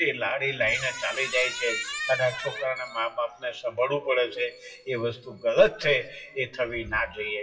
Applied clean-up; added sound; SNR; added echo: classical method WPE with log-MMSE.